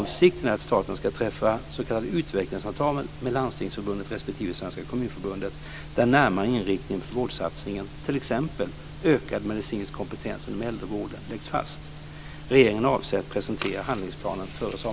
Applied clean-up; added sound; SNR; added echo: none; none; none; none.